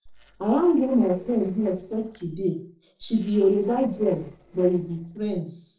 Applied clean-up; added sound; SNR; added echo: neural separator model SepFormer DNS4.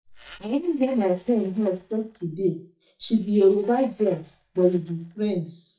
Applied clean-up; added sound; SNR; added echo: neural mask model DeepFilterNet 3.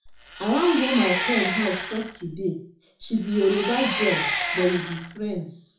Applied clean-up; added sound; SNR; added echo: none; Engine; 4 dB; reverberation time 0.6 s.